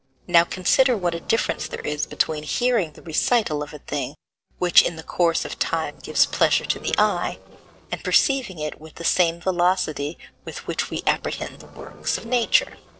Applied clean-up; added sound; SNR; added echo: neural separator model SepFormer DNS4.